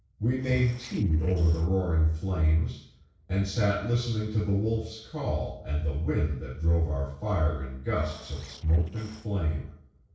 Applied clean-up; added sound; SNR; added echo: neural separator model SepFormer DNS4.